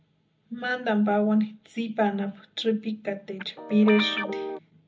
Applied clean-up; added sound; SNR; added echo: none; Guitar; 5 dB; reverberation time 0.4 s.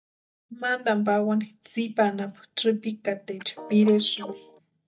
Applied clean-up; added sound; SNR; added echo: neural mask model DeepFilterNet 3.